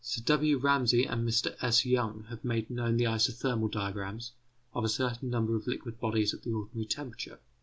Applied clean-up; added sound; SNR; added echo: none; none; none; none.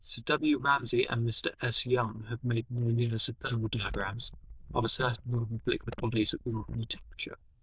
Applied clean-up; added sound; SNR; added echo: neural diffusion model UNIVERSE++.